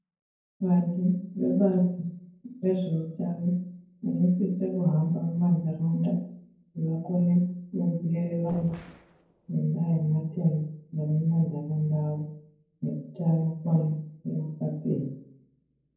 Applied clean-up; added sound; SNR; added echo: neural separator model SepFormer DNS4.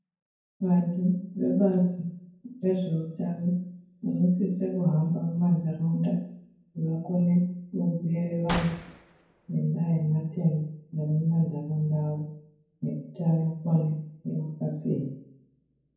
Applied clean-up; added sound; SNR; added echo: none; Gunshot, gunfire; 12 dB; reverberation time 0.9 s.